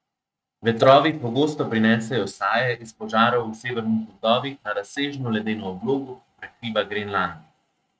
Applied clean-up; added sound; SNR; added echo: neural mask model RNNoise.